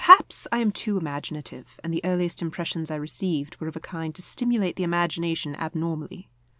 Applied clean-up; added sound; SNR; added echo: none; none; none; none.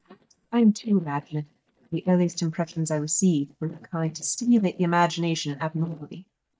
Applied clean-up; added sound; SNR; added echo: neural mask model DeepFilterNet 3.